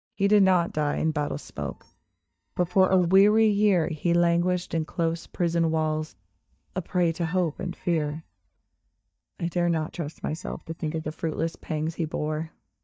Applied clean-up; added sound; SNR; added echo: neural mask model DeepFilterNet 3.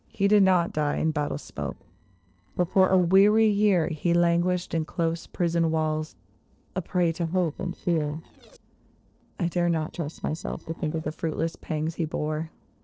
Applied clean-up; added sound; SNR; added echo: neural separator model SepFormer DNS4.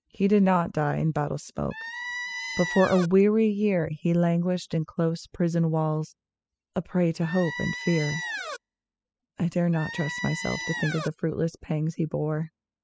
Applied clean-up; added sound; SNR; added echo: classical method spectral subtraction.